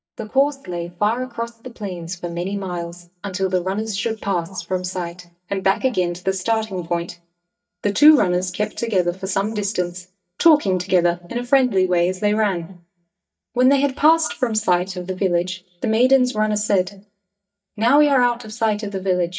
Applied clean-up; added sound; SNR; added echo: neural mask model DeepFilterNet 3.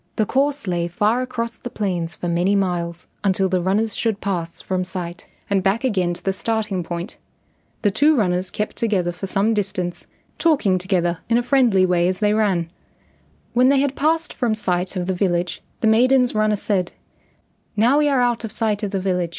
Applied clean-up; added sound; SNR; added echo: none; none; none; none.